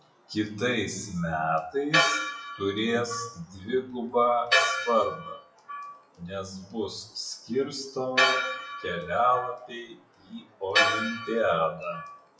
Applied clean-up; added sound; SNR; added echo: classical method WPE with log-MMSE.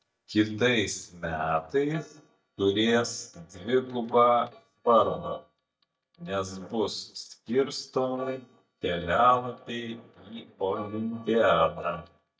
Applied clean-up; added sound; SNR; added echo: neural mask model DeepFilterNet 3.